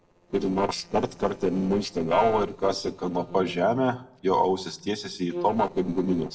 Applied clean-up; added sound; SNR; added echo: neural separator model SepFormer DNS4.